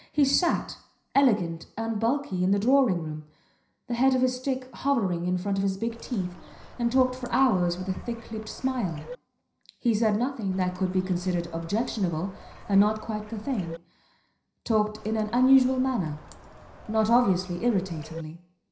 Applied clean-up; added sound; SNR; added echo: none; Bird; 18 dB; reverberation time 0.5 s.